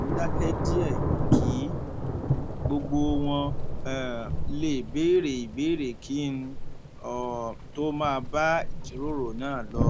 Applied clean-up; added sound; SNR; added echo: none; Thunder / Rain; -1 dB; none.